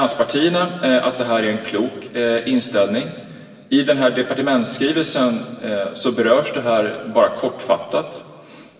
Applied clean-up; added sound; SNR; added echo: none; none; none; reverberation time 2.1 s.